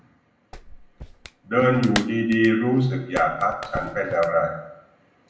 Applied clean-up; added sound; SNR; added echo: none; Clapping; 13 dB; reverberation time 0.7 s.